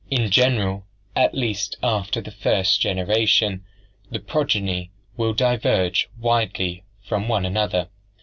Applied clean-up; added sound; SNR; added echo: none; none; none; none.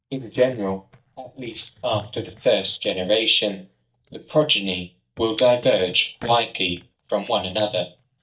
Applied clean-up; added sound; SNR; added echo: neural mask model DeepFilterNet 3.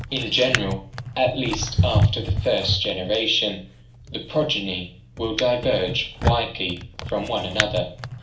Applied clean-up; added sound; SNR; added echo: none; Drawer open or close; 3 dB; reverberation time 0.4 s.